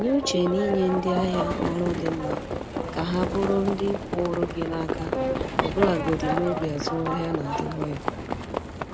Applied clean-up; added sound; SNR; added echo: none; Brass instrument + Livestock, farm animals, working animals; 2 dB; none.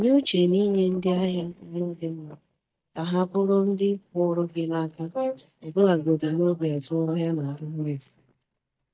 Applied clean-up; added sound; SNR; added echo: neural mask model DeepFilterNet 3.